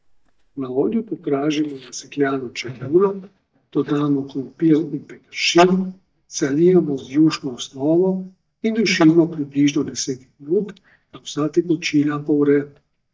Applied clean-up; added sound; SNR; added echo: neural mask model DeepFilterNet 3.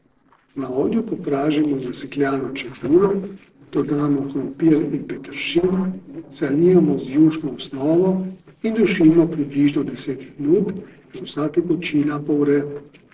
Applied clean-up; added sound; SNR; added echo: neural separator model SepFormer DNS4.